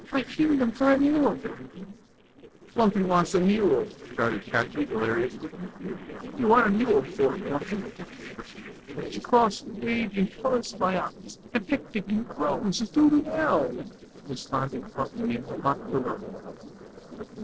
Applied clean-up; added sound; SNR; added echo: neural separator model SepFormer DNS4.